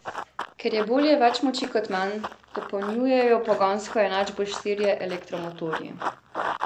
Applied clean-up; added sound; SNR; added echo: none; Run; 11 dB; none.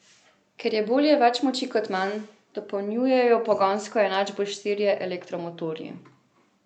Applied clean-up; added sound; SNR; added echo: none; none; none; none.